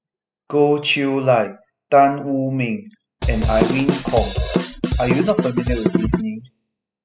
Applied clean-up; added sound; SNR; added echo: classical method spectral subtraction.